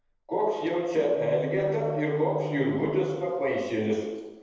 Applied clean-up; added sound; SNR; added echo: neural separator model SepFormer DNS4.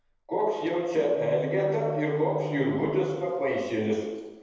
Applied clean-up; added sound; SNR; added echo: none; Wind instrument, woodwind instrument; 11 dB; reverberation time 1.0 s.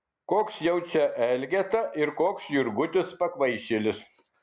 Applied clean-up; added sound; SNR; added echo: none; none; none; none.